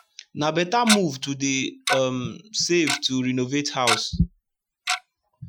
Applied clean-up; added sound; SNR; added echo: classical method Wiener filter.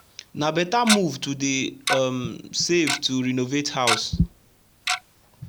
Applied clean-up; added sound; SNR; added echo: none; Tick-tock; 5 dB; none.